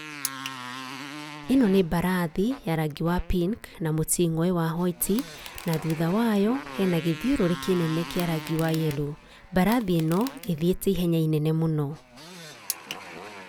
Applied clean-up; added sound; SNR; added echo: none; Motorcycle + Crushing; 15 dB; none.